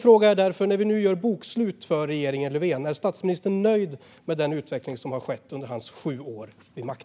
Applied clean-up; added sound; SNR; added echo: none; none; none; none.